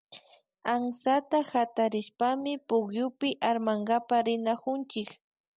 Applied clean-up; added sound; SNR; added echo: none; none; none; none.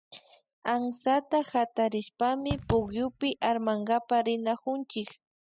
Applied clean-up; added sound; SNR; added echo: classical method spectral subtraction.